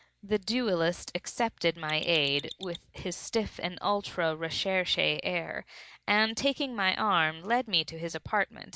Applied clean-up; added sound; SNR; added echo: none; Mechanisms; 15 dB; none.